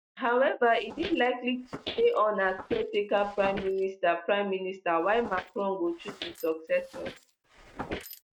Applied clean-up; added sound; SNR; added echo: neural mask model RNNoise.